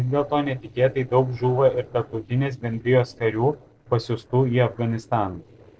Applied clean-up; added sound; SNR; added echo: neural separator model SepFormer DNS4.